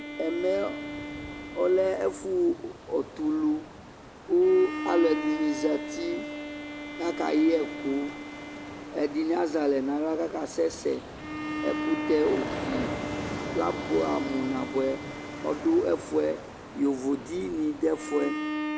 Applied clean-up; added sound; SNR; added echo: none; Bowed string instrument + Ocean; 7 dB; none.